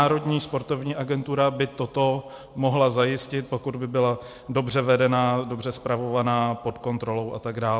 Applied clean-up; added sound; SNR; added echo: none; none; none; none.